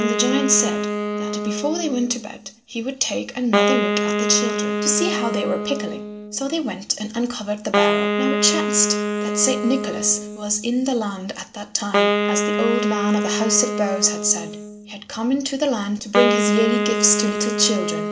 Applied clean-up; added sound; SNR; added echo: none; Wind instrument, woodwind instrument; 1 dB; reverberation time 0.4 s.